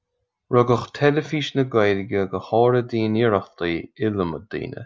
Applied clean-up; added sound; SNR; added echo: none; none; none; none.